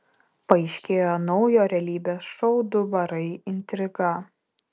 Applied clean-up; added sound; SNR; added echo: none; none; none; none.